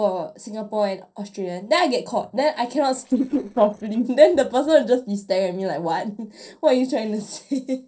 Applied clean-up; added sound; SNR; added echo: neural separator model SepFormer DNS4.